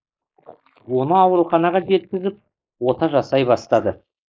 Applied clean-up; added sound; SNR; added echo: neural mask model Resemble Enhance denoiser.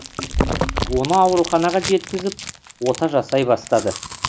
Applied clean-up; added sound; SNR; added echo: none; Chewing, mastication; 7 dB; none.